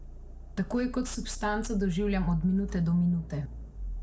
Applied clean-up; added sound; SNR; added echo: none; Accelerating, revving, vroom; 9 dB; none.